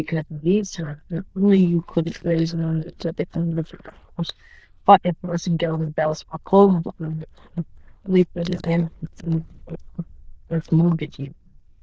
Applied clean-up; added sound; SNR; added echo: neural diffusion model UNIVERSE++.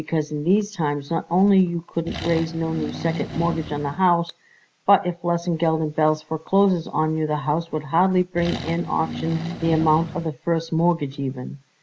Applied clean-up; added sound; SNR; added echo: none; Accelerating, revving, vroom; 9 dB; none.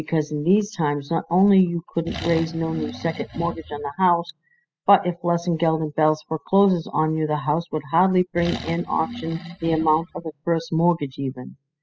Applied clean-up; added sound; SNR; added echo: classical method spectral subtraction.